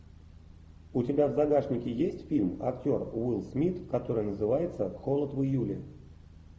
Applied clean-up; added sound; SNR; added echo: none; none; none; none.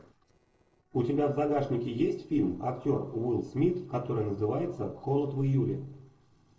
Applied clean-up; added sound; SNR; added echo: neural separator model SepFormer DNS4.